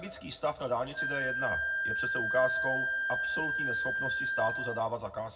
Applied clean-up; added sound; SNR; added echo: none; Wind instrument, woodwind instrument; -2 dB; reverberation time 0.3 s.